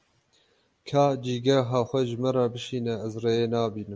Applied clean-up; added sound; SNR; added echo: none; none; none; none.